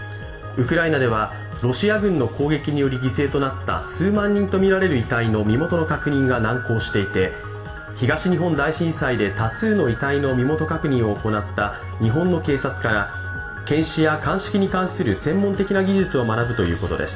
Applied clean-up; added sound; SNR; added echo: none; none; none; reverberation time 0.6 s.